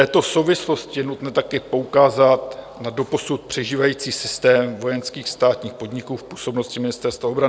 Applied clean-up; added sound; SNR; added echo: none; none; none; none.